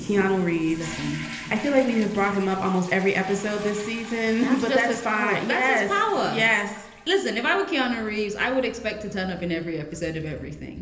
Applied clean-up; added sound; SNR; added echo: none; Toilet flush; 15 dB; reverberation time 1.4 s.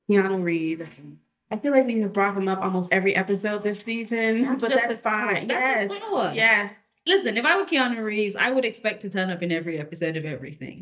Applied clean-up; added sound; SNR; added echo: neural mask model DeepFilterNet 3.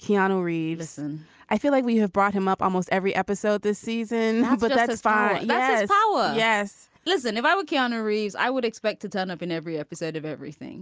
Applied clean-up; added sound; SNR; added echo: none; none; none; none.